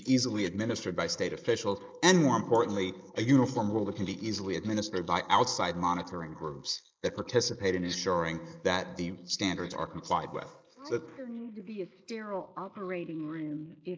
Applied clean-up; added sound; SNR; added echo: neural mask model Resemble Enhance denoiser.